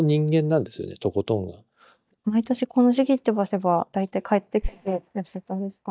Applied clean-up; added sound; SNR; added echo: neural mask model DeepFilterNet 3.